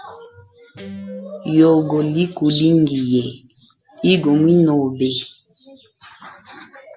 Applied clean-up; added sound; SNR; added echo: none; Guitar; 17 dB; none.